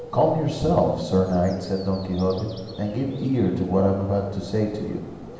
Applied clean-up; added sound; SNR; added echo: none; Bird; 17 dB; reverberation time 1.1 s.